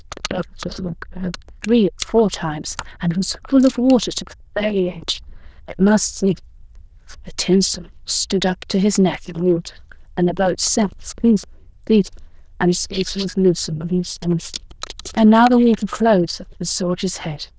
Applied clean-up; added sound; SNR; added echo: neural diffusion model UNIVERSE++.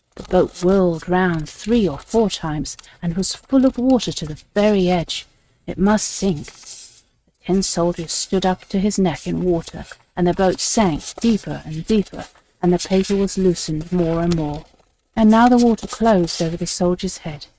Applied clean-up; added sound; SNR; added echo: neural mask model RNNoise.